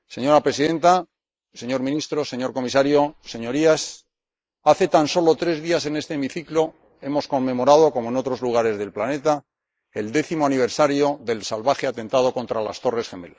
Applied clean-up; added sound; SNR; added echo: neural mask model Resemble Enhance denoiser.